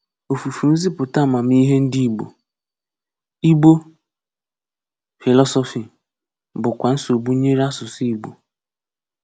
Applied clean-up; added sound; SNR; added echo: none; none; none; none.